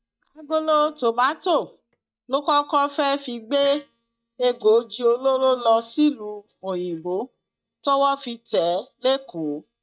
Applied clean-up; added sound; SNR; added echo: neural mask model DeepFilterNet 3.